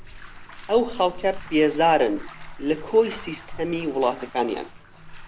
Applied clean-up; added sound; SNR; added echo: none; Bathtub (filling or washing); 14 dB; none.